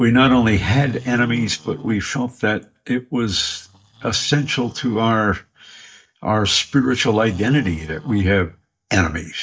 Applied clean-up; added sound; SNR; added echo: neural mask model DeepFilterNet 3.